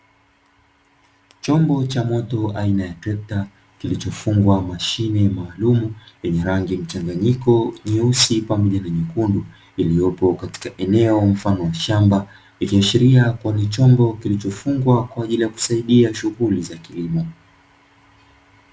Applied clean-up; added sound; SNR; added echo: none; none; none; none.